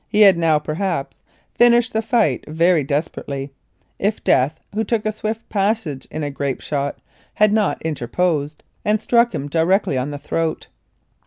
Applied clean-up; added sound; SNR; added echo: none; none; none; none.